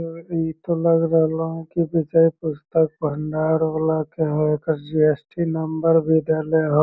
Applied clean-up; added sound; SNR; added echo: none; none; none; none.